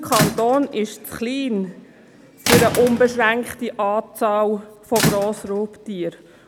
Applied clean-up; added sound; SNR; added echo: none; Squeak / Rattle / Slam; 6 dB; none.